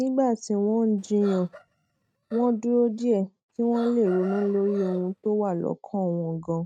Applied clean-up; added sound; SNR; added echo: neural mask model RNNoise.